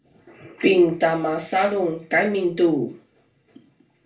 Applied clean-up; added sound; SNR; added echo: none; none; none; reverberation time 0.3 s.